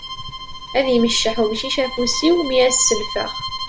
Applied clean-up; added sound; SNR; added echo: none; Bowed string instrument; 11 dB; none.